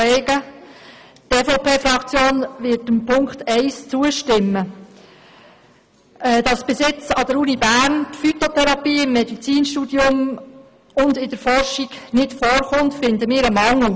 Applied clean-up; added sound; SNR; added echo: none; none; none; none.